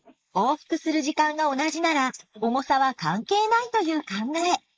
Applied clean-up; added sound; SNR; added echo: neural mask model Resemble Enhance denoiser.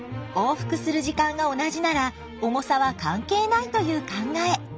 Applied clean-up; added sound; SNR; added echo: none; none; none; none.